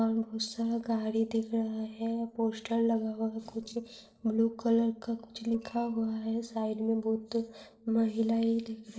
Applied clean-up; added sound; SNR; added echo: neural separator model SepFormer DNS4.